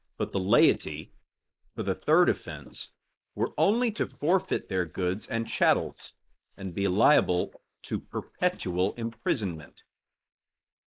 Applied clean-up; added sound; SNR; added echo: neural mask model Resemble Enhance denoiser.